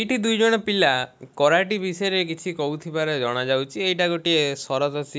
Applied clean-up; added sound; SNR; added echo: none; none; none; none.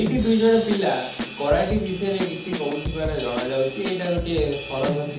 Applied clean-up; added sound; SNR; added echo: none; Drum / Drum kit; 7 dB; reverberation time 0.6 s.